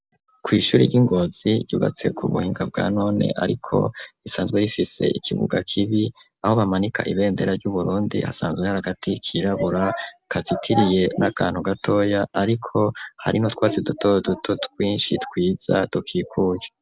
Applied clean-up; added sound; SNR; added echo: none; none; none; none.